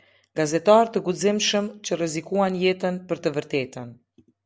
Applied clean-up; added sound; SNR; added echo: none; none; none; none.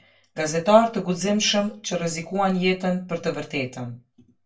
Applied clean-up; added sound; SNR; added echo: none; none; none; reverberation time 0.2 s.